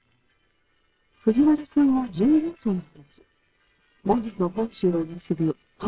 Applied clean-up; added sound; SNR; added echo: neural separator model SepFormer WHAMR!.